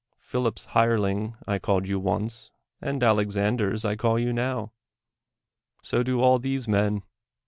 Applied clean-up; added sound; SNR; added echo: none; none; none; none.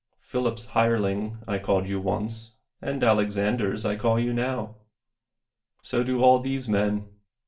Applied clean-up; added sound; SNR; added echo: none; none; none; reverberation time 0.3 s.